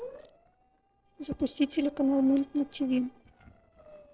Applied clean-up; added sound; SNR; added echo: neural separator model SepFormer DNS4.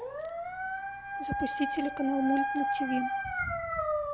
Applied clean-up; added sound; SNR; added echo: none; Dog; -1 dB; none.